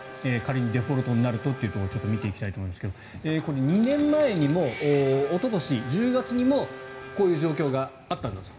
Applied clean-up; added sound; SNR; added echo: none; Race car, auto racing / Accelerating, revving, vroom; 15 dB; reverberation time 1.3 s.